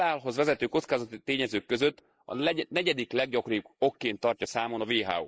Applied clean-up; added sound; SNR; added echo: neural mask model Resemble Enhance denoiser.